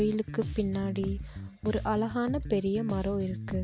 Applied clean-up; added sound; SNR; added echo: none; Bass guitar; 7 dB; none.